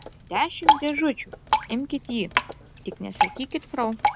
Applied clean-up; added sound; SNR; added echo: none; Drip; -2 dB; none.